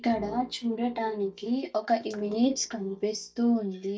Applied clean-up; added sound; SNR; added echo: neural mask model DeepFilterNet 3.